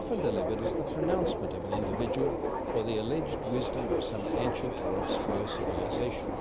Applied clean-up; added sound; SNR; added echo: none; Subway, metro, underground; -3 dB; none.